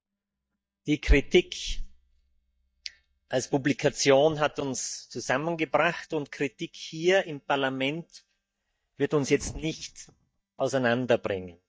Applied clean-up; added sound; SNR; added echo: neural mask model DeepFilterNet 3.